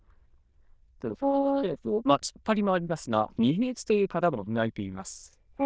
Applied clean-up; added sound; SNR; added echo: neural diffusion model UNIVERSE++.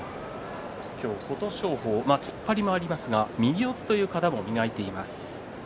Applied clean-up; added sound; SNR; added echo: none; none; none; none.